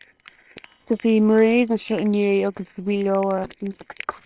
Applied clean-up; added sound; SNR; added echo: neural separator model SepFormer WHAM!.